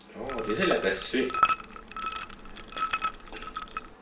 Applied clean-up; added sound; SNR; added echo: none; Liquid; -1 dB; reverberation time 0.3 s.